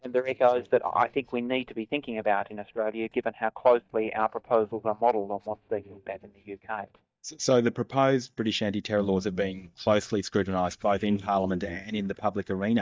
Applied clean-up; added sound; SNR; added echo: neural mask model DeepFilterNet 3.